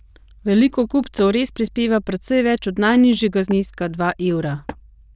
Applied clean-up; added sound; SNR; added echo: neural diffusion model UNIVERSE++.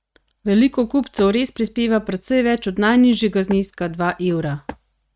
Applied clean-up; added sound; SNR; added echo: neural mask model RNNoise.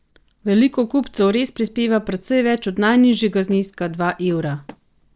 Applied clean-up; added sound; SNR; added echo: neural separator model SepFormer DNS4.